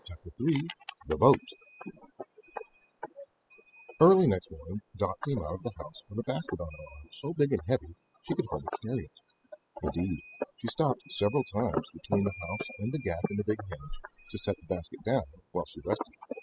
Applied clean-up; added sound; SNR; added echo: classical method spectral subtraction.